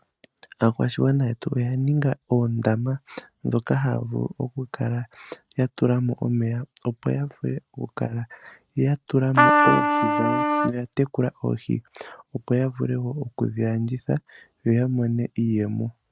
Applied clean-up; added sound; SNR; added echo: neural mask model RNNoise.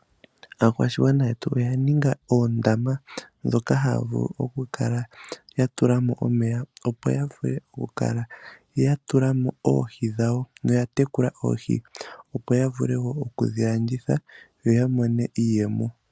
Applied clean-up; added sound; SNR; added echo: none; none; none; none.